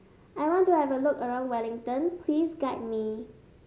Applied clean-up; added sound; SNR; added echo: none; none; none; none.